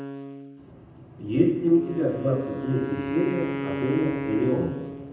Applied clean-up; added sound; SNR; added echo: none; Wind instrument, woodwind instrument; 7 dB; reverberation time 0.9 s.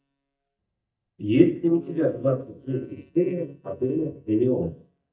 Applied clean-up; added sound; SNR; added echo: neural mask model DeepFilterNet 3.